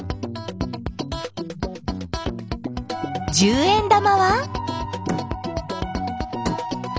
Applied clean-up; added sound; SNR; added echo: none; Bowed string instrument; 15 dB; none.